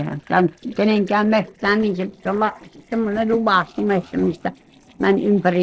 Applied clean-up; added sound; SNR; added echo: neural separator model SepFormer DNS4.